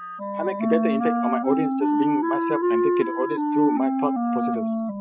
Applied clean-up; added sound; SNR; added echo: classical method spectral subtraction.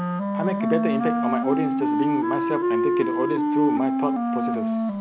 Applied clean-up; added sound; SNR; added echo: none; Wind instrument, woodwind instrument; -5 dB; none.